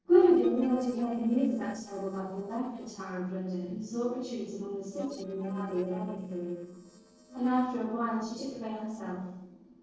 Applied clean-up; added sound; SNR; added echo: neural separator model SepFormer DNS4.